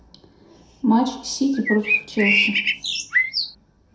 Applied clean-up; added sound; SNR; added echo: none; Bird; -3 dB; reverberation time 0.5 s.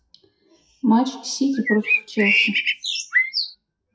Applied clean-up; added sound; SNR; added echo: classical method WPE with log-MMSE.